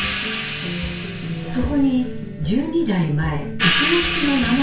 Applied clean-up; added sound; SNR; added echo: none; Crash cymbal / Hi-hat; 5 dB; reverberation time 0.4 s.